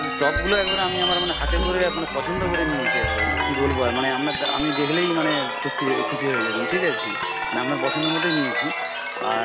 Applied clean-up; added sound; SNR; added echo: none; Chime; -3 dB; none.